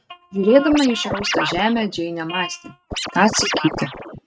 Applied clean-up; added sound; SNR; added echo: neural mask model RNNoise.